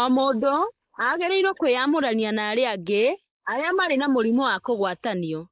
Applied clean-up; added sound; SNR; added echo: neural mask model Resemble Enhance denoiser.